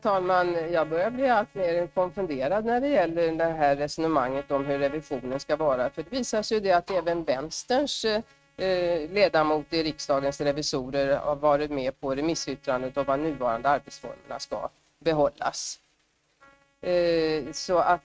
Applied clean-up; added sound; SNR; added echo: neural mask model RNNoise.